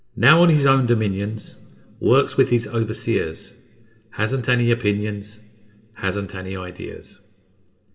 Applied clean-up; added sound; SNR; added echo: none; none; none; reverberation time 1.5 s.